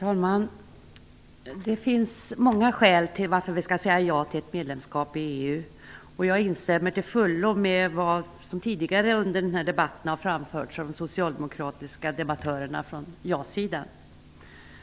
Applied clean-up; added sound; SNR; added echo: none; none; none; none.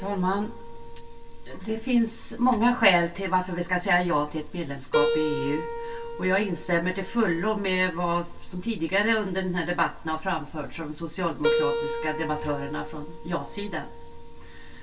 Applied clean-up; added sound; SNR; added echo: none; Keyboard (musical); 7 dB; reverberation time 0.1 s.